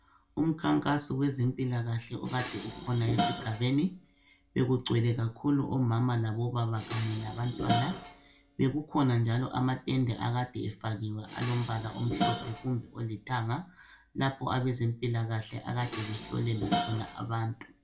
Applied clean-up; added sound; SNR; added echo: none; Dishes, pots, and pans; 9 dB; reverberation time 0.3 s.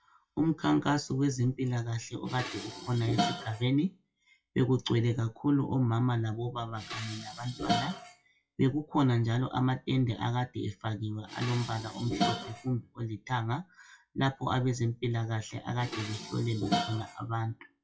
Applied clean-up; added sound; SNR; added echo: classical method WPE with log-MMSE.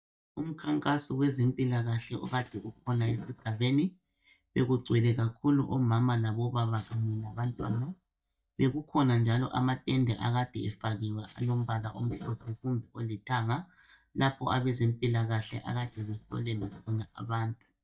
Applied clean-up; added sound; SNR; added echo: neural mask model DeepFilterNet 3.